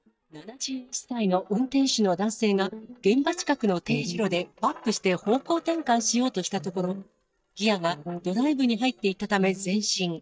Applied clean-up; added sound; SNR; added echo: neural mask model DeepFilterNet 3.